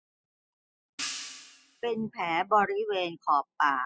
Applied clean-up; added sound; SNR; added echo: classical method spectral subtraction.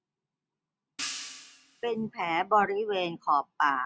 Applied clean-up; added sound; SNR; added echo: none; Hi-hat; 12 dB; none.